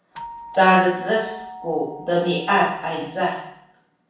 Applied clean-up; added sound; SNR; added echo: none; Doorbell; 16 dB; reverberation time 0.7 s.